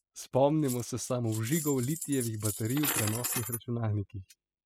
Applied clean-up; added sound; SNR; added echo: classical method spectral subtraction.